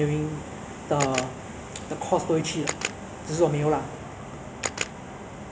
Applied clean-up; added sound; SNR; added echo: none; Camera; 8 dB; none.